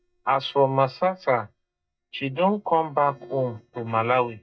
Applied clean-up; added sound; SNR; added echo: neural mask model DeepFilterNet 3.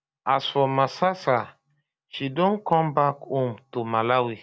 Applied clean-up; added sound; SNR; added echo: none; none; none; none.